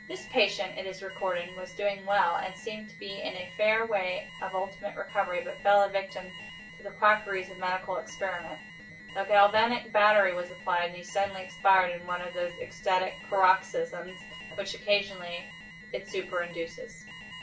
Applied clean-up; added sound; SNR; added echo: none; Alarm; 16 dB; reverberation time 0.2 s.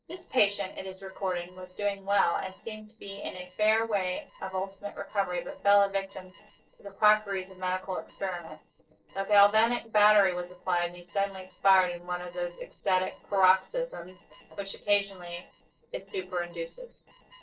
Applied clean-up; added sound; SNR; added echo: neural separator model SepFormer DNS4.